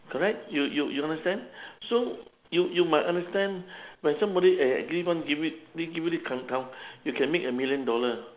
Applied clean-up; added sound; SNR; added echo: none; none; none; none.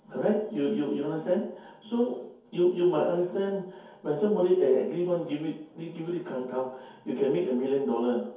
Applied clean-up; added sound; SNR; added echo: none; none; none; reverberation time 0.6 s.